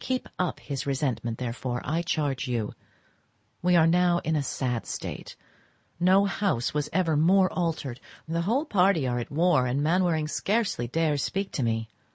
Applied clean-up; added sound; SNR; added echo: none; none; none; none.